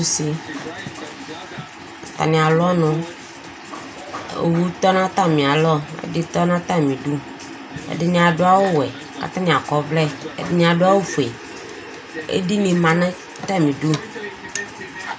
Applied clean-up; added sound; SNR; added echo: none; none; none; none.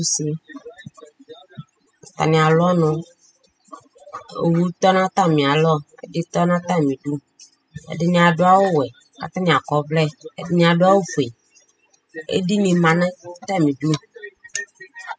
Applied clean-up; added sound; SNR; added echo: classical method spectral subtraction.